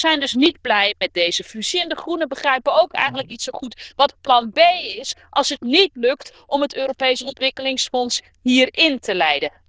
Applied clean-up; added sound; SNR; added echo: neural diffusion model UNIVERSE++.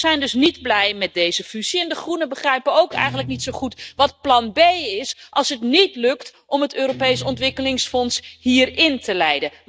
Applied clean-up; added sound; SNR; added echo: neural mask model RNNoise.